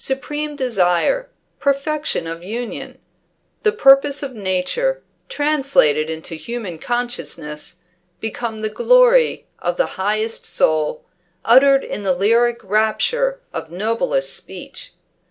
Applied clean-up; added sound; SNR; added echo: none; none; none; none.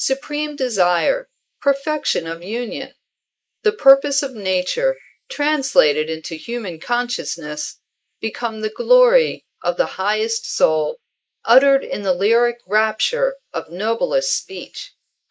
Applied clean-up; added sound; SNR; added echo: neural mask model Resemble Enhance denoiser.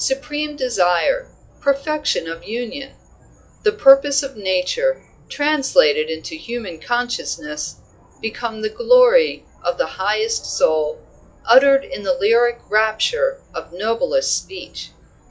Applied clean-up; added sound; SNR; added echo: classical method log-MMSE.